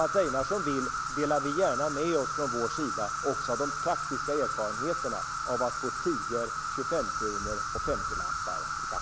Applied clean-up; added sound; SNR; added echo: none; Insect; 1 dB; none.